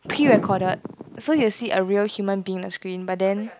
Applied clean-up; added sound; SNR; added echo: none; none; none; none.